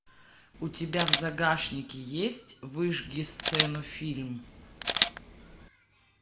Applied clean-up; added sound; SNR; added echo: none; Camera; -4 dB; reverberation time 0.8 s.